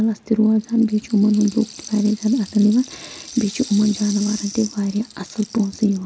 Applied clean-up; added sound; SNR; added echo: none; Rattle (instrument); 18 dB; none.